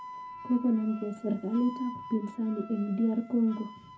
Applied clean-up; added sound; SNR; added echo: none; Wind instrument, woodwind instrument; 15 dB; reverberation time 0.4 s.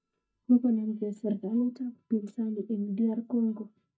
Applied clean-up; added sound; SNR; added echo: neural mask model DeepFilterNet 3.